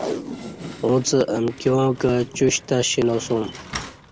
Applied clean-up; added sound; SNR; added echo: none; Packing tape, duct tape + Slam; 13 dB; none.